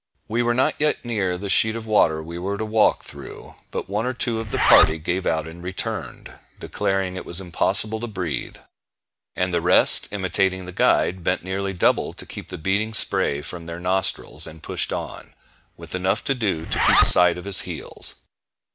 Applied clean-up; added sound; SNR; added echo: none; Zipper (clothing); 4 dB; none.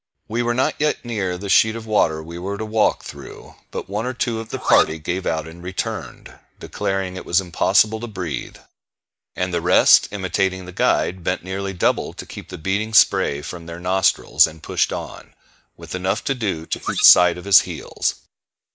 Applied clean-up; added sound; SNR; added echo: neural mask model Resemble Enhance denoiser.